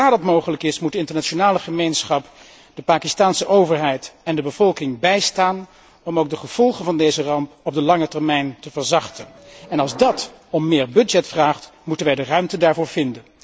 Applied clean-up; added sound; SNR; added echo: none; Subway, metro, underground; 19 dB; none.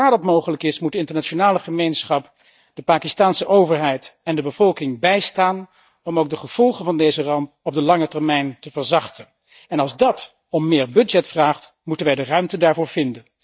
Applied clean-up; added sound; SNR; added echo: neural mask model DeepFilterNet 3.